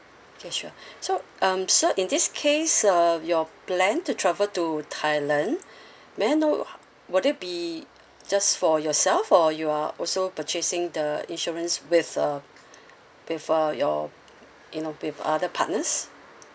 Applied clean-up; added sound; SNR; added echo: none; none; none; none.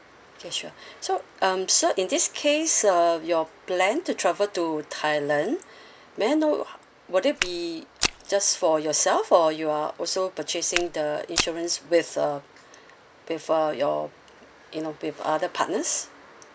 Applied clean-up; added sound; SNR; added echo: none; Walk, footsteps; 6 dB; none.